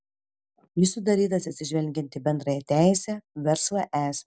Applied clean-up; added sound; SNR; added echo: none; none; none; none.